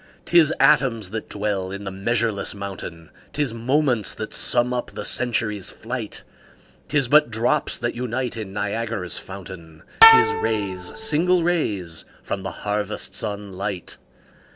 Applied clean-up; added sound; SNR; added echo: none; Bowed string instrument; -4 dB; none.